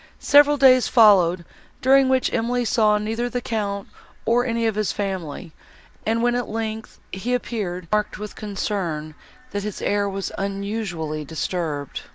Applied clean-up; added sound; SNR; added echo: none; none; none; none.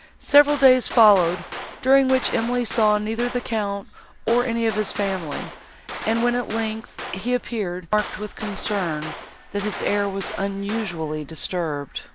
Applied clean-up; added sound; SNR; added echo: none; Gunshot, gunfire; 12 dB; none.